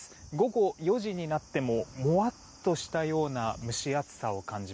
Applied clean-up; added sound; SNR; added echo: none; none; none; none.